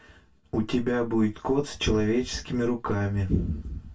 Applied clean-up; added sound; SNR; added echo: none; none; none; reverberation time 0.2 s.